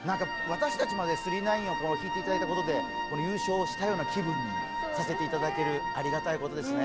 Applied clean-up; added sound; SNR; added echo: none; Wind instrument, woodwind instrument; 3 dB; none.